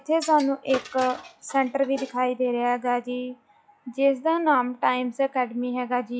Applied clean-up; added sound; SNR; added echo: classical method log-MMSE.